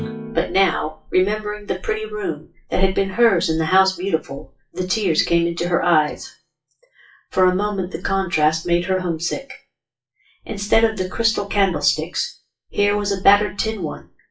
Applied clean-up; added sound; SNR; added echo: classical method WPE with log-MMSE.